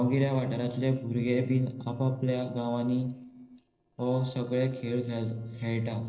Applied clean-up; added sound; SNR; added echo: neural separator model SepFormer DNS4.